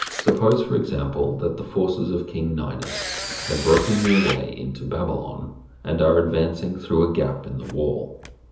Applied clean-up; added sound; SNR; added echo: none; Camera; 11 dB; reverberation time 0.7 s.